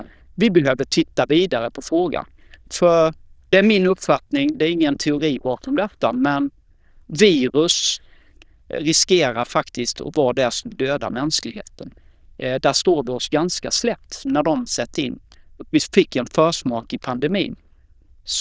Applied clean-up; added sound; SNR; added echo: neural diffusion model UNIVERSE++.